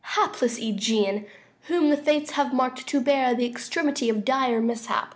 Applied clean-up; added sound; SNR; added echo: none; none; none; none.